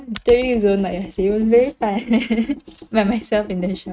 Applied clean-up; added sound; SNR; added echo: neural mask model RNNoise.